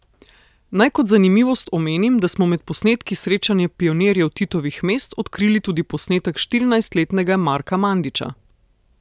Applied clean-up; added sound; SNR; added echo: none; none; none; none.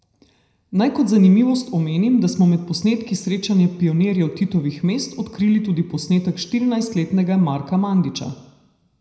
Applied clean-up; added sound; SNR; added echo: none; none; none; reverberation time 0.8 s.